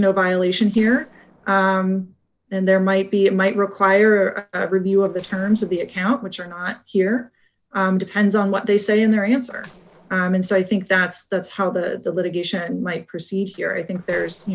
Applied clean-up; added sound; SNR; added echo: neural separator model SepFormer DNS4.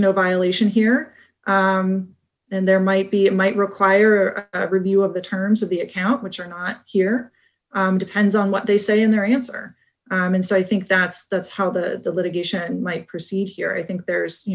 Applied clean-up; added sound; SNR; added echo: none; none; none; none.